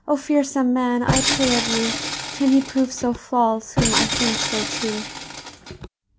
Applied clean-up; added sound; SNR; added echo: none; Tools; 2 dB; none.